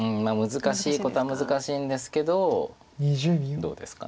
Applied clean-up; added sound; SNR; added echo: none; none; none; none.